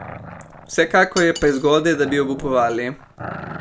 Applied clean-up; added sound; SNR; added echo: none; Cutlery, silverware + Growling; 15 dB; none.